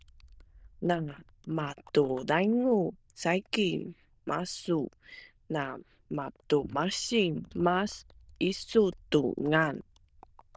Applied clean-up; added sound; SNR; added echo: neural diffusion model UNIVERSE++.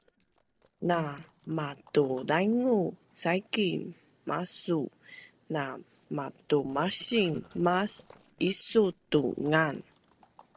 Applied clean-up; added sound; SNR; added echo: neural separator model SepFormer DNS4.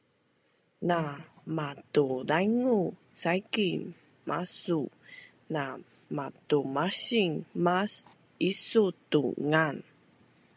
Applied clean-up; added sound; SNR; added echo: none; none; none; none.